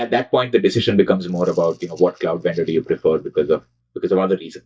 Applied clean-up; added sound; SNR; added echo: neural mask model DeepFilterNet 3.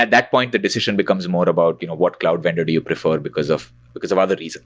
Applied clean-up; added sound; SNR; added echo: none; none; none; none.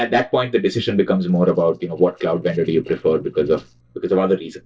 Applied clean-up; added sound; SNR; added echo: neural separator model SepFormer DNS4.